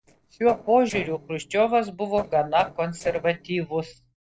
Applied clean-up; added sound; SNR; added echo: neural separator model SepFormer DNS4.